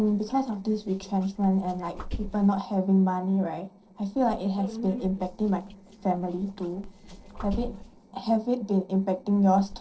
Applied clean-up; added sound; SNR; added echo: neural separator model SepFormer DNS4.